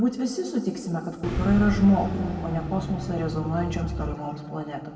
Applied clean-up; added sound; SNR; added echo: none; Car; 4 dB; reverberation time 2.2 s.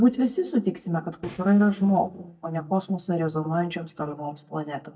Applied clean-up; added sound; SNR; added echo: neural mask model DeepFilterNet 3.